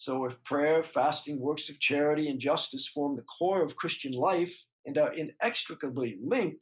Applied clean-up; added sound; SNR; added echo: none; none; none; none.